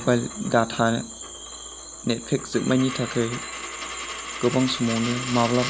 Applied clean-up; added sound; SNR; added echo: none; Coin (dropping); 11 dB; none.